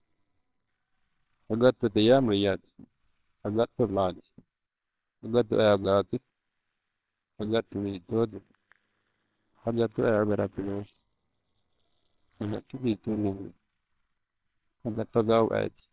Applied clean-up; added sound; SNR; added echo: neural separator model SepFormer WHAMR!.